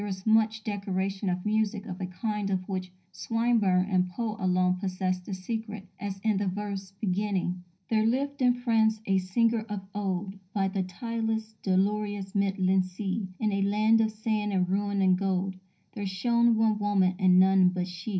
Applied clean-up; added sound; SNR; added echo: none; none; none; reverberation time 0.5 s.